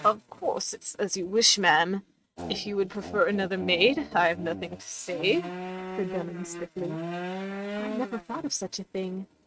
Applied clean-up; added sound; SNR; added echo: neural mask model RNNoise.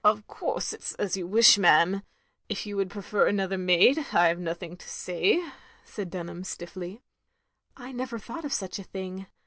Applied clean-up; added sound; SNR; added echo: none; none; none; none.